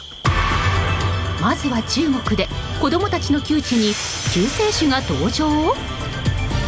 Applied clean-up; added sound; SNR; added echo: none; Cricket; 18 dB; none.